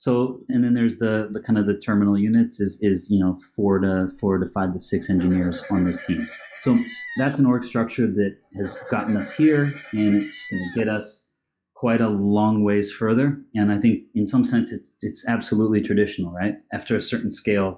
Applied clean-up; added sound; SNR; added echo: classical method log-MMSE.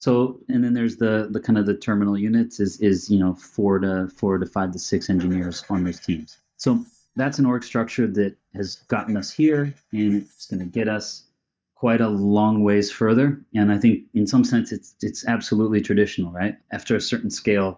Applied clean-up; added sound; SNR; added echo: neural mask model DeepFilterNet 3.